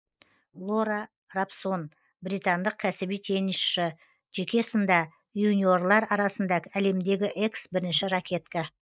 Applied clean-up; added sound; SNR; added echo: neural mask model Resemble Enhance denoiser.